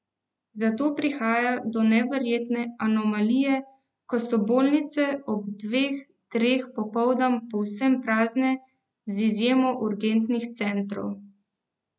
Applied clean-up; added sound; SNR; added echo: none; none; none; none.